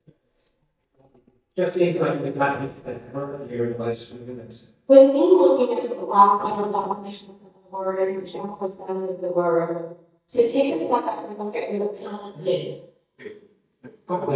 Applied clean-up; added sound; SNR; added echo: neural mask model DeepFilterNet 3.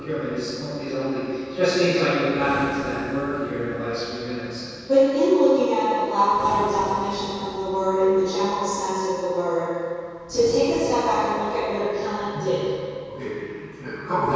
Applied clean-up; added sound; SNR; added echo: none; Breathing; 18 dB; reverberation time 2.2 s.